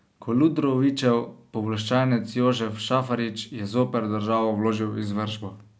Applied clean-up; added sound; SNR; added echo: none; none; none; none.